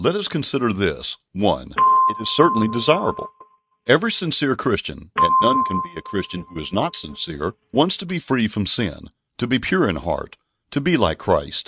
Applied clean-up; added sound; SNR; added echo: neural mask model RNNoise.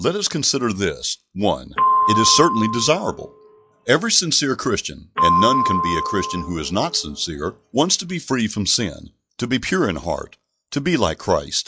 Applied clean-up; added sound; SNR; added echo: classical method log-MMSE.